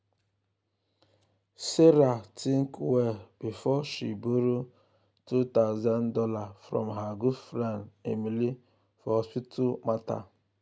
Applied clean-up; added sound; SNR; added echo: none; none; none; none.